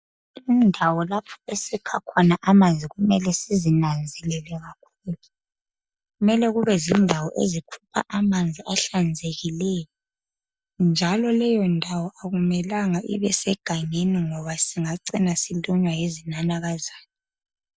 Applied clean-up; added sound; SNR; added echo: neural mask model DeepFilterNet 3.